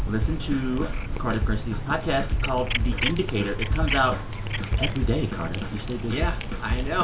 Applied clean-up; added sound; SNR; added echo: none; Cat; 3 dB; reverberation time 0.2 s.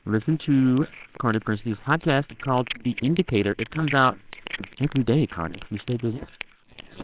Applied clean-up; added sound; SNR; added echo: neural separator model SepFormer WHAMR!.